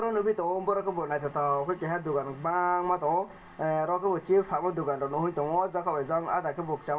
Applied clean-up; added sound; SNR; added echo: none; none; none; reverberation time 0.2 s.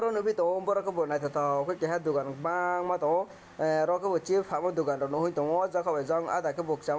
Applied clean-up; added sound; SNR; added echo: none; none; none; none.